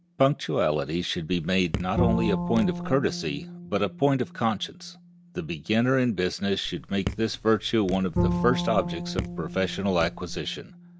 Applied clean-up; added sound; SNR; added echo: none; Raindrop / Drip + Bowed string instrument; 6 dB; none.